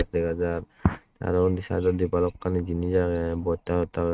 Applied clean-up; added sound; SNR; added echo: neural mask model RNNoise.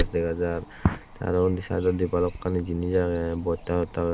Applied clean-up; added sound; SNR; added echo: none; Wind; 12 dB; none.